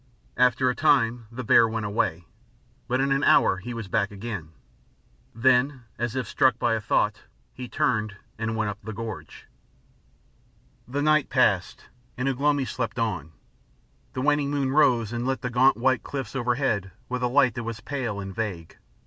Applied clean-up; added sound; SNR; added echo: none; none; none; none.